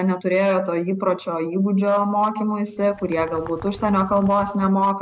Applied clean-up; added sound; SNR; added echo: none; Bird; 19 dB; none.